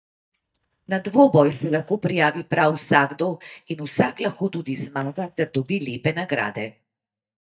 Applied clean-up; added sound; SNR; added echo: neural mask model DeepFilterNet 3.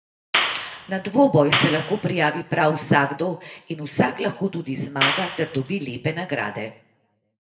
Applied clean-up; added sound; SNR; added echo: none; Clapping; 2 dB; reverberation time 0.5 s.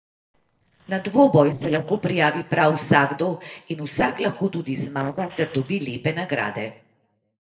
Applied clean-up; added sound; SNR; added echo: neural separator model SepFormer DNS4.